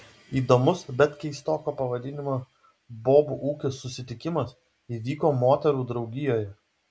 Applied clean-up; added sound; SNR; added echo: none; none; none; none.